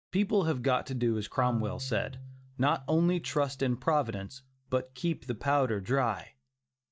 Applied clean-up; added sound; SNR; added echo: neural mask model DeepFilterNet 3.